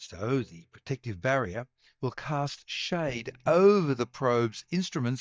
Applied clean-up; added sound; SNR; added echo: neural mask model DeepFilterNet 3.